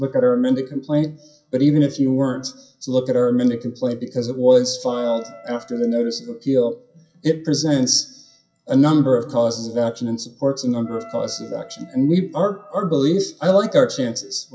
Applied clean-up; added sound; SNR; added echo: classical method WPE with log-MMSE.